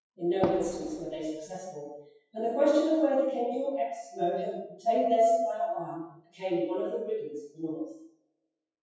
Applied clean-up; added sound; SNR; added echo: classical method WPE with log-MMSE.